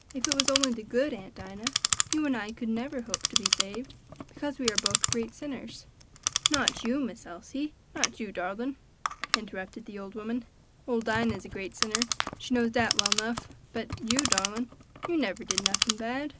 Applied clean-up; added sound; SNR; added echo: none; Clock; 0 dB; none.